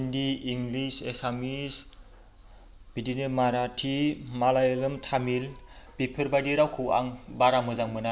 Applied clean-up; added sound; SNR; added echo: none; none; none; none.